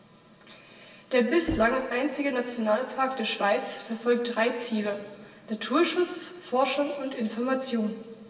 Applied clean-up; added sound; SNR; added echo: none; Knock; 14 dB; reverberation time 1.4 s.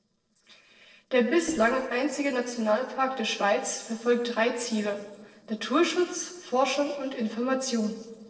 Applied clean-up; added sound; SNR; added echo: neural separator model SepFormer DNS4.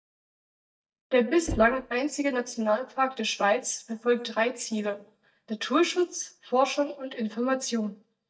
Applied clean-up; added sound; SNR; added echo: neural mask model DeepFilterNet 3.